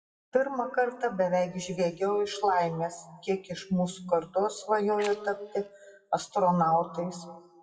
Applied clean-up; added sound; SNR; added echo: classical method WPE with log-MMSE.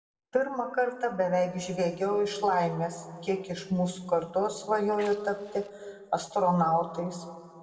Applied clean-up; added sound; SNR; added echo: neural separator model SepFormer DNS4.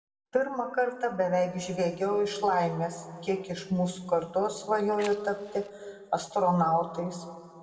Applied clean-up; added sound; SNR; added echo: none; Fire; 19 dB; reverberation time 1.5 s.